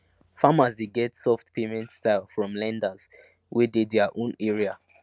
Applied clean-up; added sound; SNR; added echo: none; none; none; none.